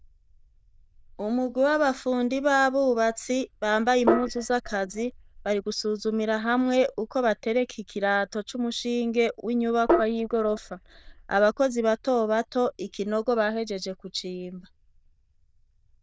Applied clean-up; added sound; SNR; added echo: neural diffusion model UNIVERSE++.